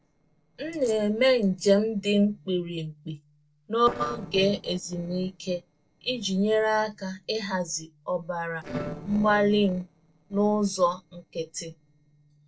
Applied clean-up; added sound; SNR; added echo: neural separator model SepFormer DNS4.